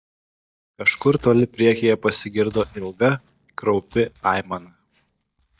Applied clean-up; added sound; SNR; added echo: neural mask model DeepFilterNet 3.